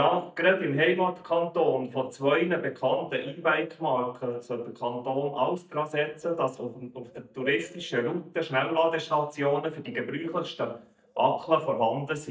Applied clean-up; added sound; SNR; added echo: neural mask model DeepFilterNet 3.